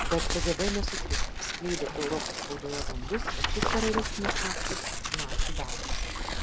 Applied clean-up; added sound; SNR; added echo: none; Waves, surf + Tearing; -4 dB; none.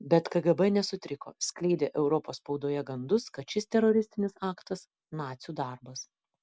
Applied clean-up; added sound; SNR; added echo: none; none; none; none.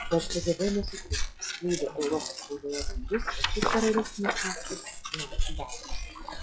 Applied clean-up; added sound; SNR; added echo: classical method log-MMSE.